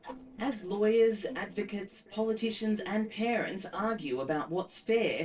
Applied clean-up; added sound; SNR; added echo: neural separator model SepFormer DNS4.